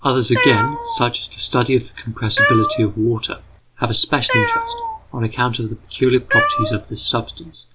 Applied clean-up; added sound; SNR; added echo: none; Cat; 3 dB; none.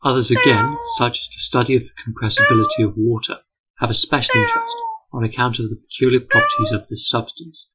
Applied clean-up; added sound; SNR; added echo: classical method Wiener filter.